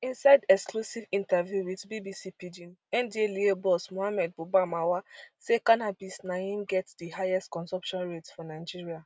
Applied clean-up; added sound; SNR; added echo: none; none; none; none.